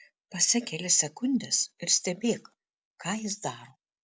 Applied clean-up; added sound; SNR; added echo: none; none; none; none.